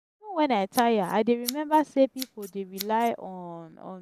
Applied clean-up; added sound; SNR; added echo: none; Scissors; 15 dB; none.